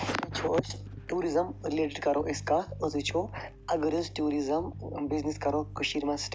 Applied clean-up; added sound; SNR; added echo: none; Bass guitar; 13 dB; none.